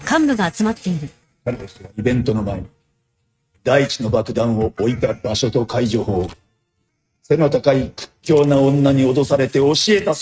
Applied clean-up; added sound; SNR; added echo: neural mask model RNNoise.